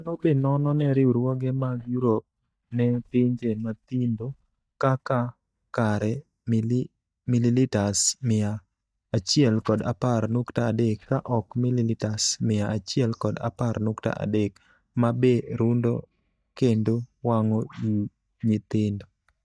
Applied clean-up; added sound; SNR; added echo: neural mask model DeepFilterNet 3.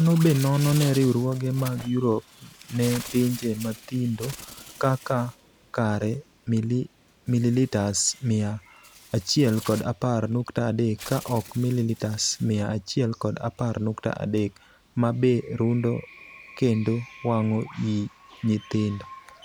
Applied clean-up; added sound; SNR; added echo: none; Bird; 19 dB; none.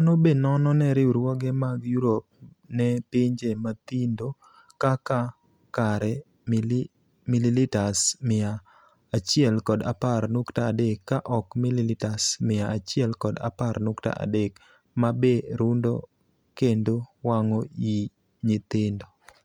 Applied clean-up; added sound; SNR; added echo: none; none; none; none.